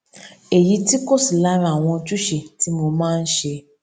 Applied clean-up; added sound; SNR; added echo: none; none; none; none.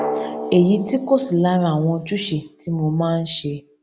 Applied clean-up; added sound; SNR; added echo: none; Drum; 12 dB; none.